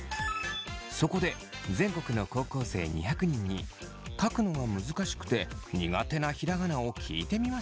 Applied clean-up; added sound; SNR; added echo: none; none; none; none.